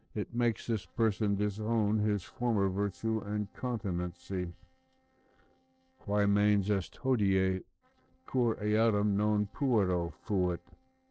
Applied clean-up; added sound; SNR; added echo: neural separator model SepFormer DNS4.